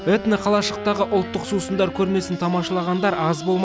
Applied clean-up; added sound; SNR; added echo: none; Wind instrument, woodwind instrument; 11 dB; none.